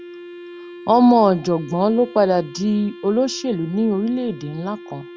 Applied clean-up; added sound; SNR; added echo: none; Wind instrument, woodwind instrument; 18 dB; none.